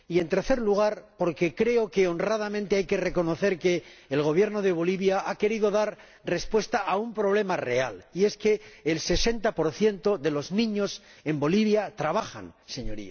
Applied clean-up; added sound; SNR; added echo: none; none; none; none.